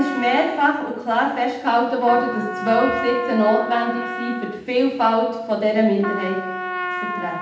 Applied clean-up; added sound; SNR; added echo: none; Trumpet; 9 dB; reverberation time 0.8 s.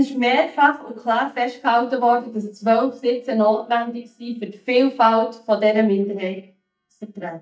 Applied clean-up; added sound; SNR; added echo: neural mask model DeepFilterNet 3.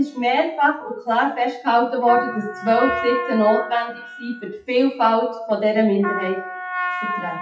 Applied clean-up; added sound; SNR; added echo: classical method WPE with log-MMSE.